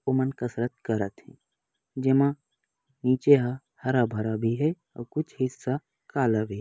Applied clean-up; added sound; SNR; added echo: none; none; none; none.